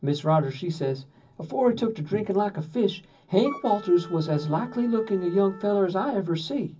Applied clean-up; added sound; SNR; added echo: none; Wind instrument, woodwind instrument; 18 dB; reverberation time 0.4 s.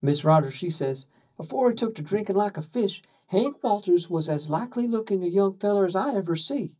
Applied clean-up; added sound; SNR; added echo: neural mask model DeepFilterNet 3.